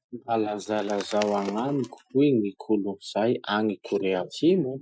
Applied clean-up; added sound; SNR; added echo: classical method Wiener filter.